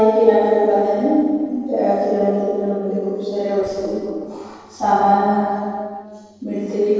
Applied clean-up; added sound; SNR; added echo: neural separator model SepFormer DNS4.